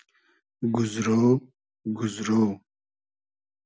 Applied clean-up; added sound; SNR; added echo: none; none; none; none.